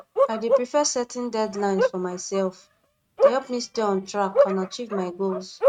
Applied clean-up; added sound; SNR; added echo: neural mask model RNNoise.